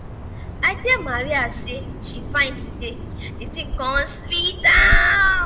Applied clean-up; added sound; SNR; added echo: none; Bird vocalization, bird call, bird song; 5 dB; reverberation time 0.7 s.